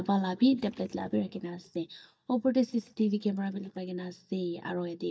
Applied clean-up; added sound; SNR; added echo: neural mask model DeepFilterNet 3.